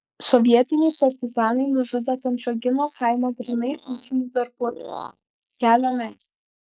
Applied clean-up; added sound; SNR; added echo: neural mask model Resemble Enhance denoiser.